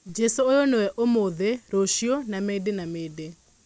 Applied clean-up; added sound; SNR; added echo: none; none; none; none.